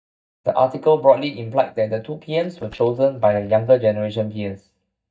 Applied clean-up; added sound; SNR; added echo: neural mask model DeepFilterNet 3.